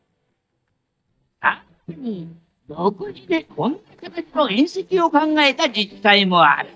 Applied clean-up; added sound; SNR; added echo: neural mask model DeepFilterNet 3.